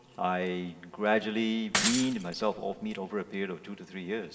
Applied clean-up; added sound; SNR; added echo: none; Shatter / Crushing; 2 dB; reverberation time 1.8 s.